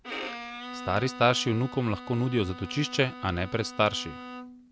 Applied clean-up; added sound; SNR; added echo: none; Bowed string instrument; 12 dB; none.